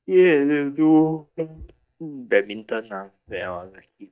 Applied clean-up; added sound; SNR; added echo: neural mask model DeepFilterNet 3.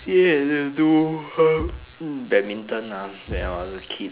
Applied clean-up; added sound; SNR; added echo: none; Thump, thud; 16 dB; none.